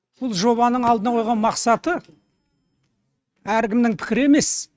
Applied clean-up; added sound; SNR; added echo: neural mask model RNNoise.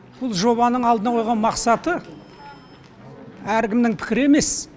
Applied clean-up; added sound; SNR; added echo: none; none; none; none.